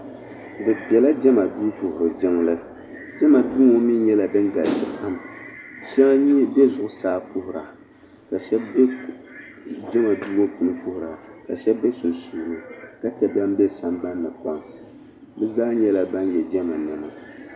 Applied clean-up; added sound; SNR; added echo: none; none; none; none.